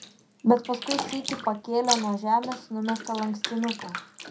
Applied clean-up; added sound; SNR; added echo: none; Bathtub (filling or washing); 8 dB; reverberation time 0.2 s.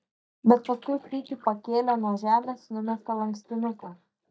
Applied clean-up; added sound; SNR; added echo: neural mask model DeepFilterNet 3.